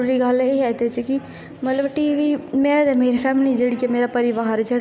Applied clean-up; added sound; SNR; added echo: none; none; none; none.